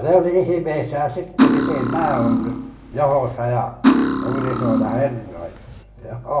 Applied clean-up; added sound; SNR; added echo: none; Cutlery, silverware; -2 dB; reverberation time 0.6 s.